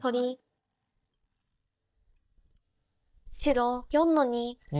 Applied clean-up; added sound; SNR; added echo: neural mask model DeepFilterNet 3.